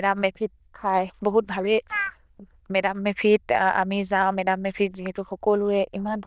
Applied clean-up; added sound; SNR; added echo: neural diffusion model UNIVERSE++.